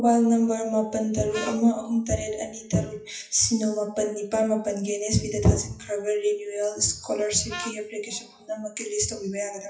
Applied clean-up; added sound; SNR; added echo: classical method WPE with log-MMSE.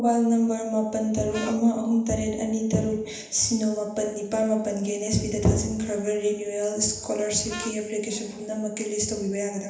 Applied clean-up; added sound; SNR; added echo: none; Harmonica; 14 dB; reverberation time 0.9 s.